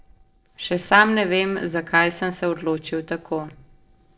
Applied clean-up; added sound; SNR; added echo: neural separator model SepFormer DNS4.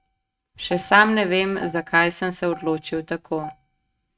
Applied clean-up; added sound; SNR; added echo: neural mask model RNNoise.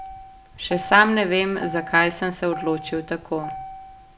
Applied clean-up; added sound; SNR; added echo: none; Motor vehicle (road); 14 dB; none.